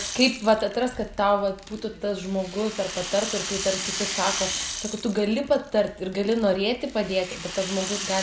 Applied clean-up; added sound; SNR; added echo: none; Rattle; 9 dB; none.